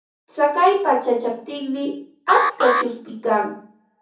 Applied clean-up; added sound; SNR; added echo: none; Alarm; 4 dB; reverberation time 0.6 s.